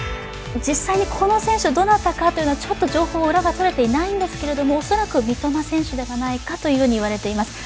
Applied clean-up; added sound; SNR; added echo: none; none; none; none.